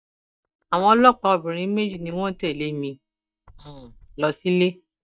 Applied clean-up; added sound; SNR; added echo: neural mask model DeepFilterNet 3.